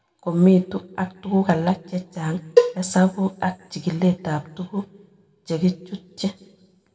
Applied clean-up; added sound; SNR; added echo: none; Cowbell; -1 dB; reverberation time 0.7 s.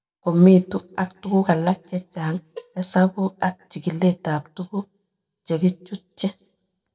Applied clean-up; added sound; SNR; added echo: neural mask model DeepFilterNet 3.